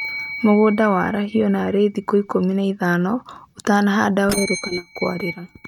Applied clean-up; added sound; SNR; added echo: neural mask model RNNoise.